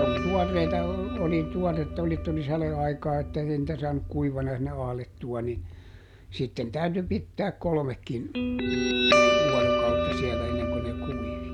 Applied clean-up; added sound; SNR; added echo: none; Guitar; 0 dB; none.